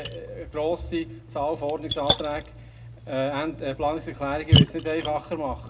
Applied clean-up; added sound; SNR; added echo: none; Splash, splatter; -1 dB; reverberation time 0.2 s.